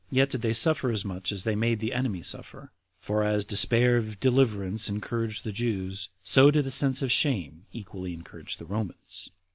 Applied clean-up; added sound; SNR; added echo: none; none; none; none.